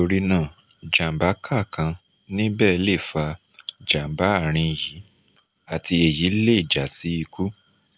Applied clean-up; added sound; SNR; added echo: none; none; none; none.